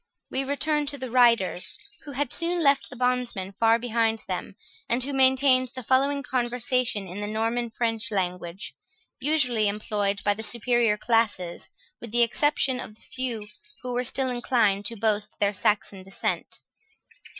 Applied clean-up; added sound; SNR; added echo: classical method Wiener filter.